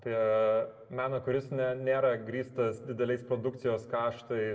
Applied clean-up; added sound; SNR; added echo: none; none; none; reverberation time 1.0 s.